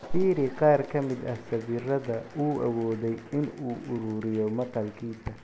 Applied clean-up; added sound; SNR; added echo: none; Applause / Cheering + Thunder; 19 dB; none.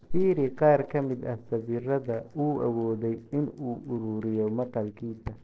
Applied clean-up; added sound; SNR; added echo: neural separator model SepFormer DNS4.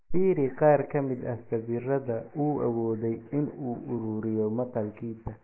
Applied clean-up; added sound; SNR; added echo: neural mask model Resemble Enhance denoiser.